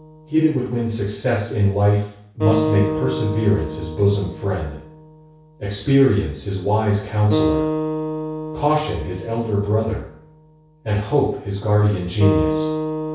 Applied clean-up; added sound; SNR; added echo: none; Acoustic guitar; 6 dB; reverberation time 0.6 s.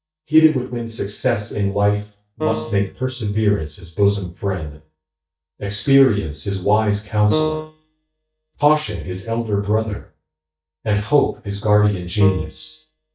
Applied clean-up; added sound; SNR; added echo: neural mask model DeepFilterNet 3.